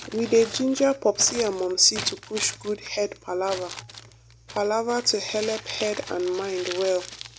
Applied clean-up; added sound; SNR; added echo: none; Crumpling, crinkling; 13 dB; none.